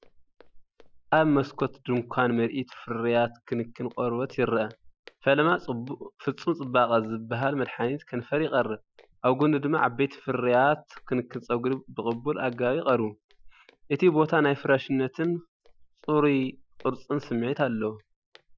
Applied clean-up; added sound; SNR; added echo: classical method Wiener filter.